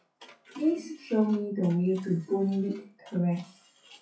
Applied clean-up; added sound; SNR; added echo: classical method WPE with log-MMSE.